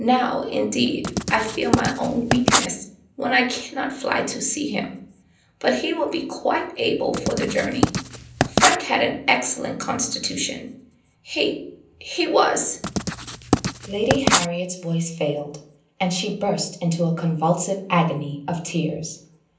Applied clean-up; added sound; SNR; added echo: none; Writing; 0 dB; reverberation time 0.6 s.